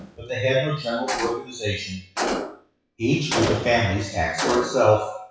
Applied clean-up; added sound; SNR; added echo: classical method WPE with log-MMSE.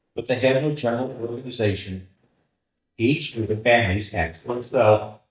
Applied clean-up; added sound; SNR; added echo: neural mask model DeepFilterNet 3.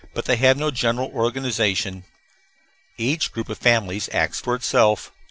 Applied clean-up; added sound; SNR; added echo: none; none; none; none.